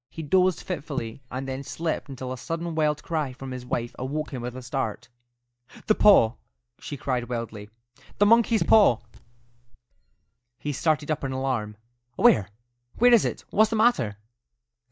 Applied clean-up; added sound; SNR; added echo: neural mask model DeepFilterNet 3.